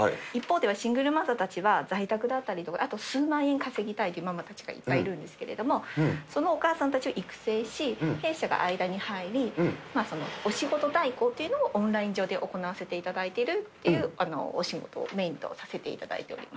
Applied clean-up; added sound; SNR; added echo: none; none; none; none.